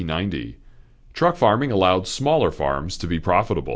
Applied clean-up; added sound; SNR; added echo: none; none; none; none.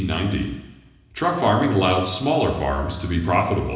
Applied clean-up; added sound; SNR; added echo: none; none; none; reverberation time 1.0 s.